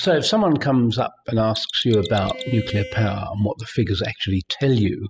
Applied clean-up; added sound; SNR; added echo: classical method spectral subtraction.